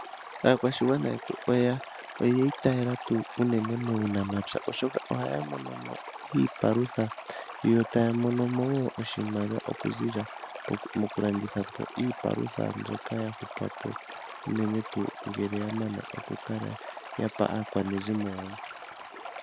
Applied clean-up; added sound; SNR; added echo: none; Stream; 12 dB; none.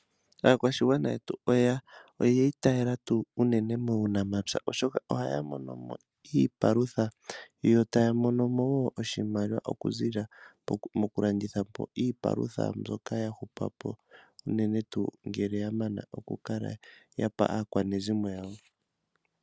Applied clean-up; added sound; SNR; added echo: none; none; none; none.